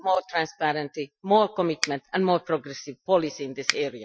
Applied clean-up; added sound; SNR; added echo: classical method Wiener filter.